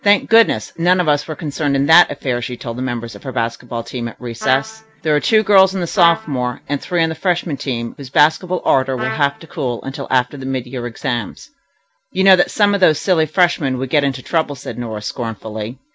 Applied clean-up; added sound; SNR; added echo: none; Trumpet; 11 dB; none.